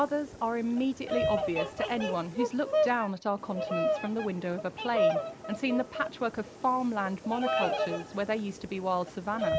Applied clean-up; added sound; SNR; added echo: none; Bird vocalization, bird call, bird song; 1 dB; none.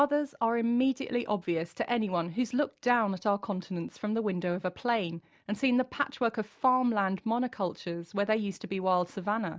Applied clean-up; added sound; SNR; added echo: none; none; none; none.